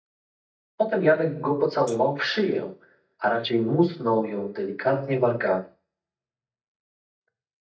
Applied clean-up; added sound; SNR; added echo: neural mask model DeepFilterNet 3.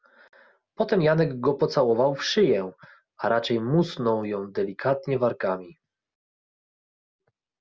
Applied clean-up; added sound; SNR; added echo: none; none; none; none.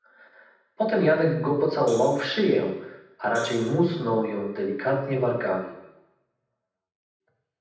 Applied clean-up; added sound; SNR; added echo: none; Hi-hat; 19 dB; reverberation time 0.8 s.